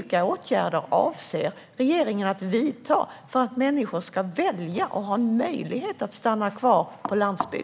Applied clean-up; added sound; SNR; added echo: none; none; none; none.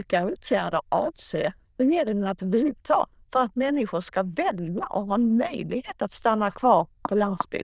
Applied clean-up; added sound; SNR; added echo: neural diffusion model UNIVERSE++.